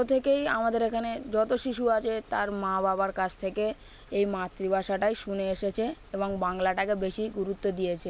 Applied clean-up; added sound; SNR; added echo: none; none; none; none.